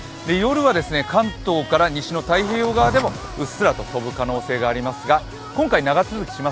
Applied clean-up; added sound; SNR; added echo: none; Writing + Cricket / Waves, surf; 15 dB; none.